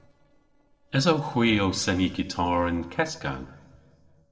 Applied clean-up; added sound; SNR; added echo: neural separator model SepFormer DNS4.